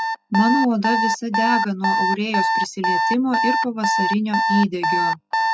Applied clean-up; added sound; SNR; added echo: classical method spectral subtraction.